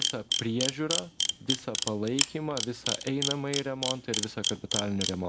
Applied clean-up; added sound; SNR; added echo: none; Camera; 0 dB; none.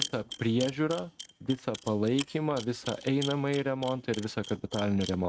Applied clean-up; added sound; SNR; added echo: neural mask model RNNoise.